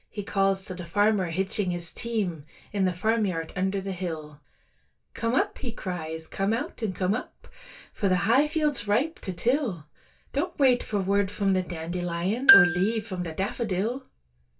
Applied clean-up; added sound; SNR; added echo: none; Marimba, xylophone; -3 dB; reverberation time 0.2 s.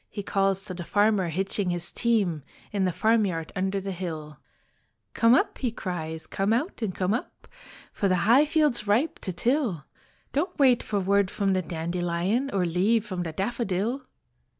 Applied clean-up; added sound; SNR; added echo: none; none; none; none.